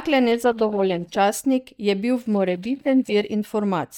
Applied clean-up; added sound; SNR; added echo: neural mask model DeepFilterNet 3.